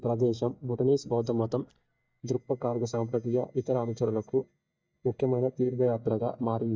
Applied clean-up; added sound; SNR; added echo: neural mask model DeepFilterNet 3.